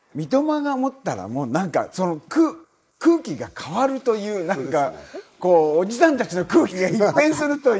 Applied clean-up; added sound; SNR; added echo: neural mask model Resemble Enhance denoiser.